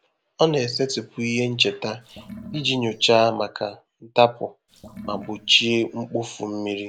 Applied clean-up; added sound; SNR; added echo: none; Sink (filling or washing) / Water; 18 dB; none.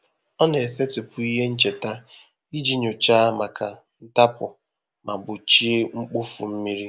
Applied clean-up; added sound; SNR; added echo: none; none; none; none.